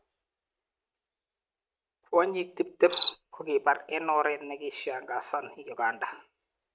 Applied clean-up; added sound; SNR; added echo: neural mask model RNNoise.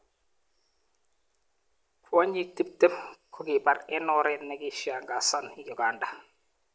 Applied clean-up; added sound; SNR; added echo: none; none; none; none.